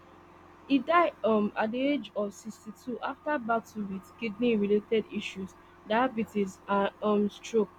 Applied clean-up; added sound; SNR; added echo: none; none; none; none.